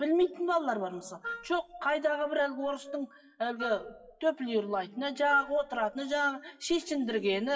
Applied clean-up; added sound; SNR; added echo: classical method WPE with log-MMSE.